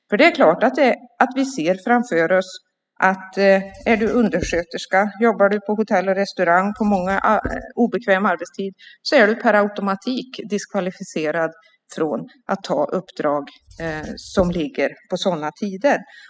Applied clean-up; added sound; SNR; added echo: classical method spectral subtraction.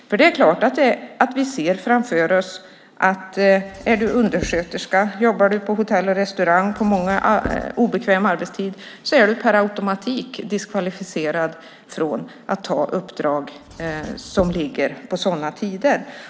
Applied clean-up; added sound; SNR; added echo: none; Writing; 16 dB; none.